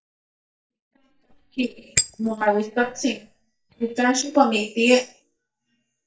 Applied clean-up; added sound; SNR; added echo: neural mask model DeepFilterNet 3.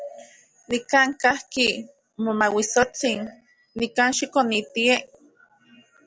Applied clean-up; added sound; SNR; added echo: none; none; none; none.